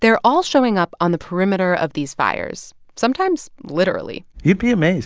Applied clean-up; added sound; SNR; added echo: none; none; none; none.